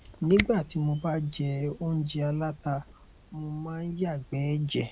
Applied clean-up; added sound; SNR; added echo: none; Camera; 14 dB; none.